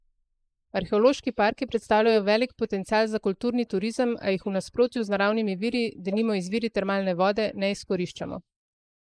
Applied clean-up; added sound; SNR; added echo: neural mask model Resemble Enhance denoiser.